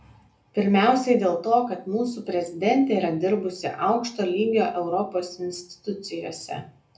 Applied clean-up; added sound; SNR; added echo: none; none; none; reverberation time 0.3 s.